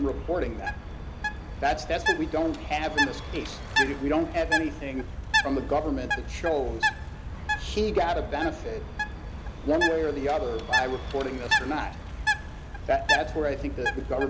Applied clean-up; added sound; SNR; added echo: none; Bird; 1 dB; none.